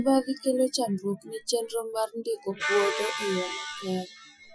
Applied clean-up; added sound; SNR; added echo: classical method Wiener filter.